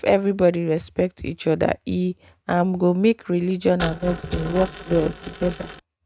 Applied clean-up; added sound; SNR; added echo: neural mask model RNNoise.